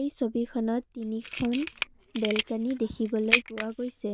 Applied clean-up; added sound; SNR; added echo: neural diffusion model UNIVERSE++.